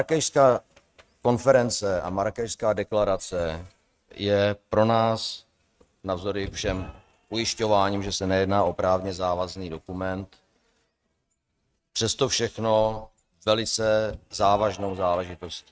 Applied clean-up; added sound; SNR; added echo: neural mask model RNNoise.